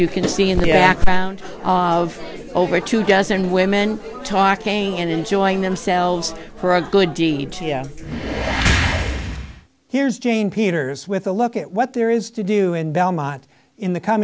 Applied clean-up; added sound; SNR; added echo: none; none; none; none.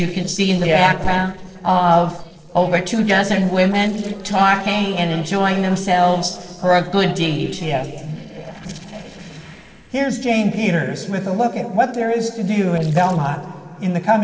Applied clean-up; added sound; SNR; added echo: neural separator model SepFormer DNS4.